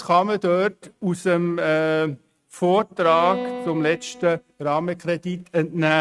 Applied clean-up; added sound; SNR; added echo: neural mask model RNNoise.